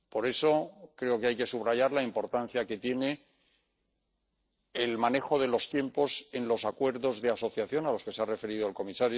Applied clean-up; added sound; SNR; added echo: neural separator model SepFormer DNS4.